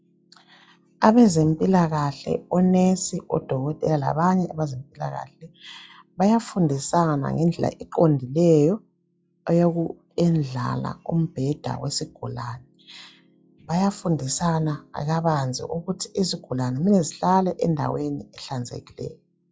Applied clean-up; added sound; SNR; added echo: classical method log-MMSE.